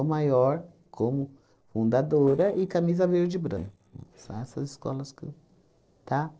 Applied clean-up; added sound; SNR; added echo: neural separator model SepFormer DNS4.